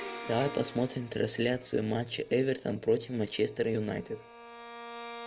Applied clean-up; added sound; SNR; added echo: none; Domestic sounds, home sounds + Bowed string instrument; 15 dB; none.